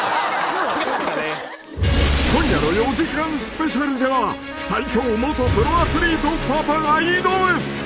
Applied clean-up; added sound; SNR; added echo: none; Trumpet; 18 dB; none.